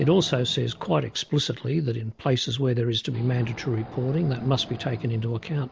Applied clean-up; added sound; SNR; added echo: none; Wild animals; 18 dB; none.